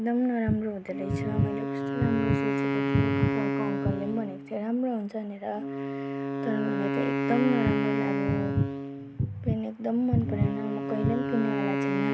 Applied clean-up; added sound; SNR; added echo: none; Wind instrument, woodwind instrument + Bass guitar; -3 dB; none.